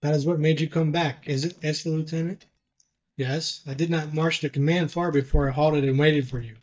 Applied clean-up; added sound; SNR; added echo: neural mask model DeepFilterNet 3.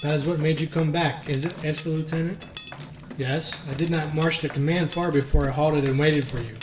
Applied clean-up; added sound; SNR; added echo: none; Mechanisms; 15 dB; reverberation time 0.6 s.